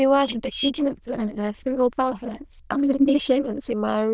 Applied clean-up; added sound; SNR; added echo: neural diffusion model UNIVERSE++.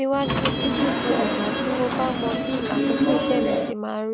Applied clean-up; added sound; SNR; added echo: none; Subway, metro, underground / Sliding door; -4 dB; none.